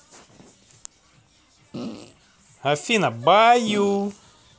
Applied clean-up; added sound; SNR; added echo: none; Fart; 11 dB; none.